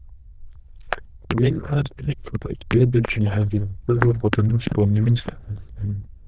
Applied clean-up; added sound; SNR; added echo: neural diffusion model UNIVERSE++.